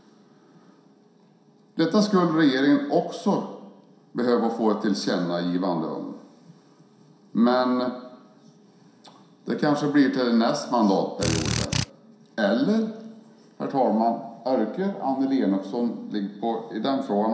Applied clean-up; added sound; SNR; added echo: none; Drill; 1 dB; reverberation time 0.7 s.